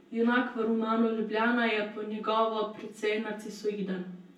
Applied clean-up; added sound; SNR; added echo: none; none; none; reverberation time 0.2 s.